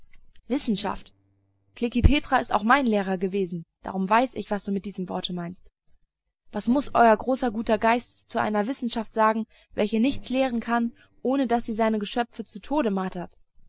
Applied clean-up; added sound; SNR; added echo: neural separator model SepFormer DNS4.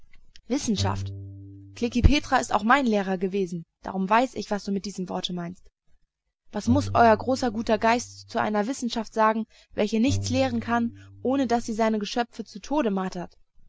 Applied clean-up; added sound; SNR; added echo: none; Bowed string instrument; 12 dB; none.